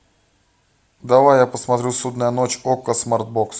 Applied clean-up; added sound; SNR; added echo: none; none; none; none.